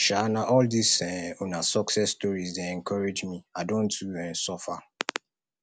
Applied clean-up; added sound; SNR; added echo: none; none; none; none.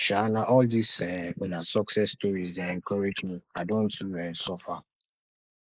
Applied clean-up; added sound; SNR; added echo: neural mask model Resemble Enhance denoiser.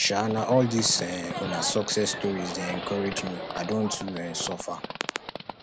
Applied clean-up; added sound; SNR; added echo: none; Livestock, farm animals, working animals; 8 dB; none.